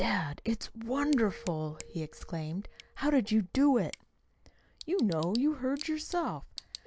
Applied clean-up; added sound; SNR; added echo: none; Tick / Bicycle + Keyboard (musical); 19 dB; none.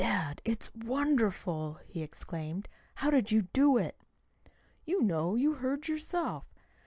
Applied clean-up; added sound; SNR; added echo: none; none; none; none.